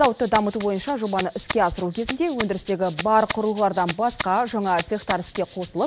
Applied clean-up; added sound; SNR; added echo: none; Rattle (instrument); 6 dB; none.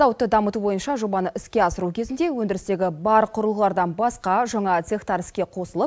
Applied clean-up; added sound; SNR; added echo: none; none; none; none.